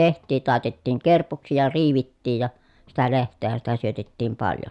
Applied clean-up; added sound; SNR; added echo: none; none; none; none.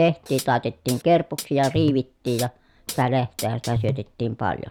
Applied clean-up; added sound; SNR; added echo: none; Hi-hat; 10 dB; none.